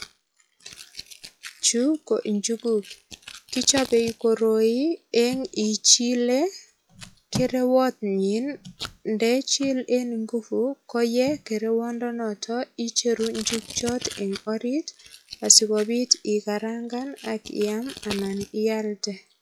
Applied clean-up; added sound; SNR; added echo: classical method log-MMSE.